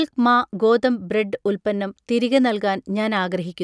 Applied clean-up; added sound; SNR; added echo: none; none; none; none.